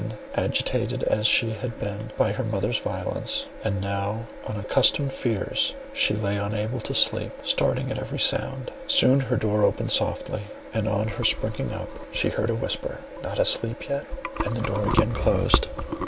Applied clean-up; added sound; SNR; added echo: none; none; none; none.